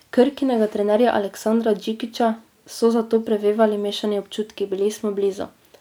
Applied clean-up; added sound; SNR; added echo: none; none; none; none.